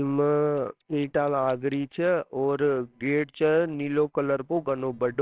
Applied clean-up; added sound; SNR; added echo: neural separator model SepFormer WHAMR!.